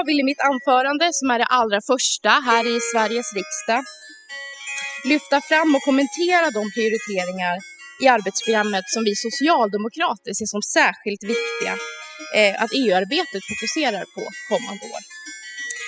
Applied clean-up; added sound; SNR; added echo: classical method spectral subtraction.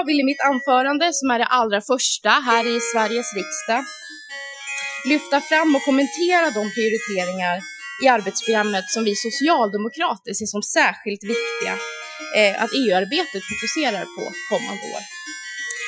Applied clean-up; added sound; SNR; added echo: classical method Wiener filter.